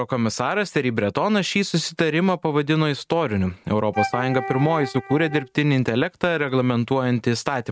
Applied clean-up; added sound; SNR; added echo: neural mask model RNNoise.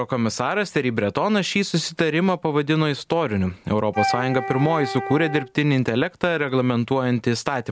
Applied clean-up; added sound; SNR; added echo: none; Wind instrument, woodwind instrument; 8 dB; none.